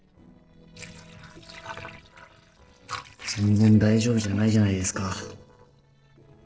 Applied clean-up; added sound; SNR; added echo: neural separator model SepFormer DNS4.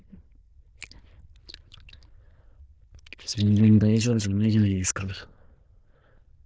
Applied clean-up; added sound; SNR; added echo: neural diffusion model UNIVERSE++.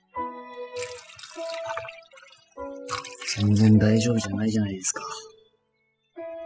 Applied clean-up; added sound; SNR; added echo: classical method spectral subtraction.